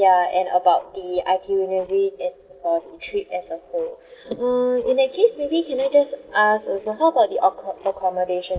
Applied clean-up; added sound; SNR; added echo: neural separator model SepFormer DNS4.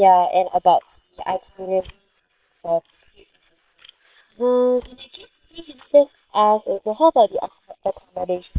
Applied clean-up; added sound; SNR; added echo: neural separator model SepFormer WHAM!.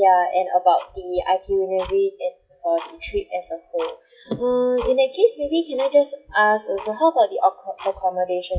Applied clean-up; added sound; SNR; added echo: classical method log-MMSE.